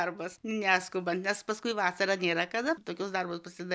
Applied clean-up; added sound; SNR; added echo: none; none; none; none.